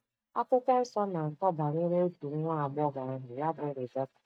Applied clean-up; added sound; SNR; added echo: neural mask model DeepFilterNet 3.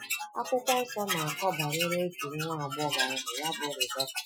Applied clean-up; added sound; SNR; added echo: classical method Wiener filter.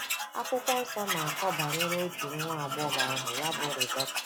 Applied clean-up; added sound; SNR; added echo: none; Tools; -1 dB; none.